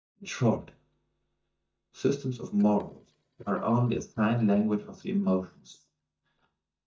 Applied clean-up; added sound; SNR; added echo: neural mask model DeepFilterNet 3.